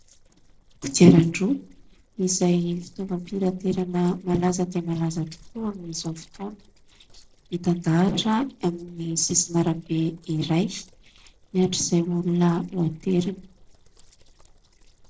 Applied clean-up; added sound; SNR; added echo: neural separator model SepFormer DNS4.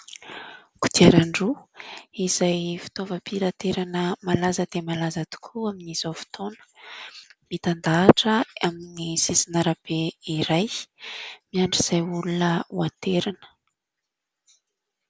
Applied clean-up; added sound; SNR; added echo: none; none; none; none.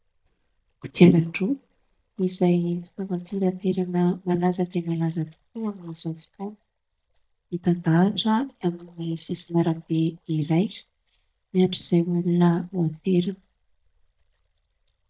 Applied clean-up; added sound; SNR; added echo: neural mask model DeepFilterNet 3.